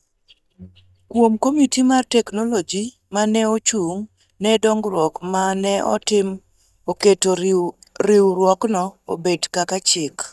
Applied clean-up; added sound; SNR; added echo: neural mask model DeepFilterNet 3.